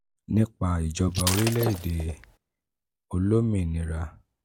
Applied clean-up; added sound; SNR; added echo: none; Shatter; 6 dB; none.